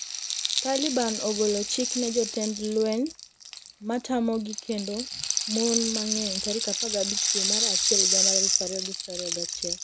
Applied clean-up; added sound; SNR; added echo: none; Rattle (instrument); -1 dB; none.